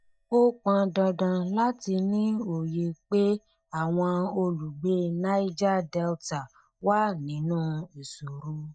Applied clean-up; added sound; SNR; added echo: neural mask model DeepFilterNet 3.